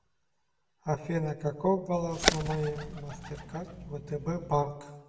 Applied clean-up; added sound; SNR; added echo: none; Bird; 2 dB; reverberation time 0.7 s.